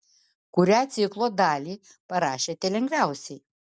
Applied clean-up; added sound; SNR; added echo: none; none; none; none.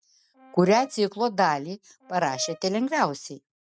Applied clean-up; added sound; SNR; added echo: neural mask model RNNoise.